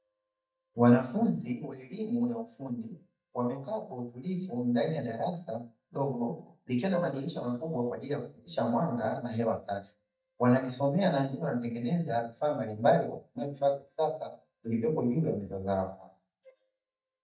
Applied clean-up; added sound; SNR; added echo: neural mask model DeepFilterNet 3.